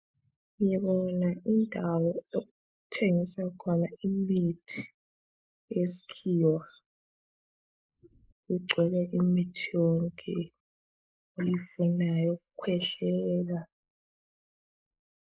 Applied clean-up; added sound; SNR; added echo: neural mask model Resemble Enhance denoiser.